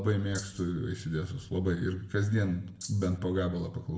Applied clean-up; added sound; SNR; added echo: none; Rattle (instrument); 14 dB; reverberation time 0.7 s.